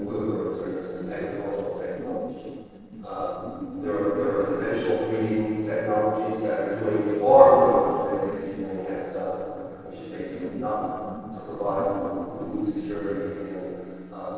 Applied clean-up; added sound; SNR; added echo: neural separator model SepFormer DNS4.